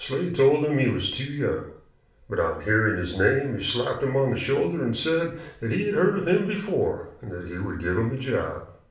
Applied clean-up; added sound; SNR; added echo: none; none; none; reverberation time 0.6 s.